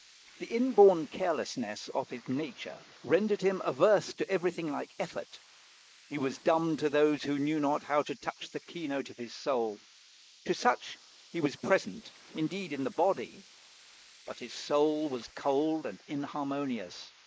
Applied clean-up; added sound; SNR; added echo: neural mask model Resemble Enhance denoiser.